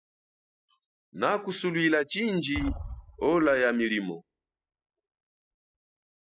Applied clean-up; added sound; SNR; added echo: classical method spectral subtraction.